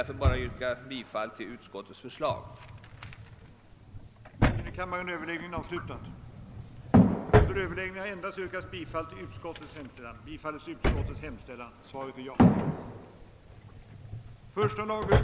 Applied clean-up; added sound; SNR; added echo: none; Drawer open or close; 1 dB; none.